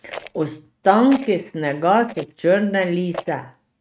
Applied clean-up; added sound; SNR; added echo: neural mask model RNNoise.